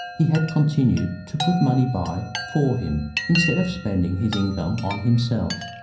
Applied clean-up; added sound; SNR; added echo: none; Chime; 11 dB; reverberation time 0.6 s.